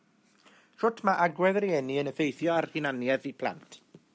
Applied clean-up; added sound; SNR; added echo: none; none; none; none.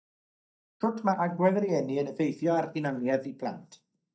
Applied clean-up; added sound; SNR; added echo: neural mask model DeepFilterNet 3.